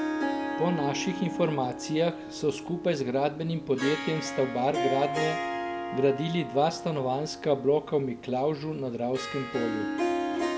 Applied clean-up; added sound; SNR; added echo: none; Harp; 5 dB; none.